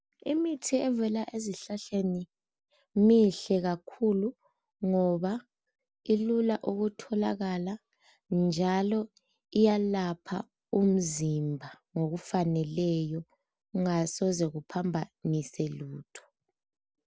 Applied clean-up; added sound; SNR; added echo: none; none; none; none.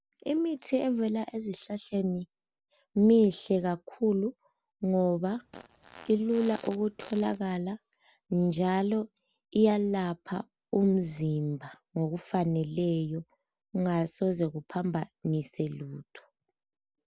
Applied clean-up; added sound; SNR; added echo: none; Fart; 18 dB; none.